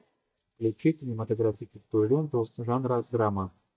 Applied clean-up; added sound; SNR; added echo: neural mask model DeepFilterNet 3.